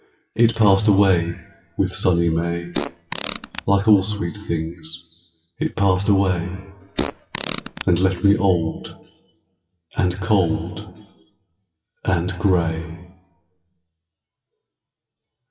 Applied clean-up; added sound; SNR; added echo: classical method WPE with log-MMSE.